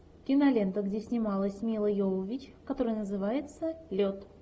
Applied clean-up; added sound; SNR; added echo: none; none; none; none.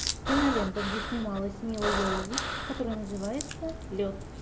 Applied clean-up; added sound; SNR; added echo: none; Crack + Breathing; 2 dB; none.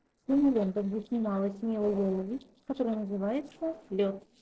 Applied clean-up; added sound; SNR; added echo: neural separator model SepFormer DNS4.